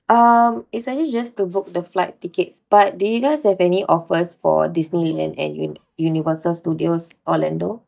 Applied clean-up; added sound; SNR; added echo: neural mask model DeepFilterNet 3.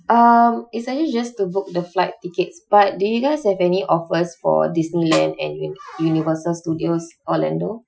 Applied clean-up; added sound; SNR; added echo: classical method Wiener filter.